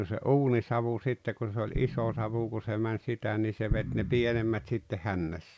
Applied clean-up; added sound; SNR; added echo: none; Explosion; 8 dB; none.